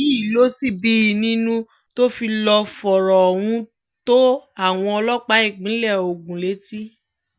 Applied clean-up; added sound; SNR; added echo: none; none; none; none.